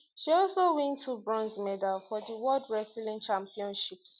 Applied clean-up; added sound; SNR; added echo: none; none; none; none.